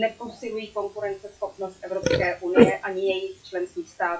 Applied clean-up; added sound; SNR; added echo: classical method WPE with log-MMSE.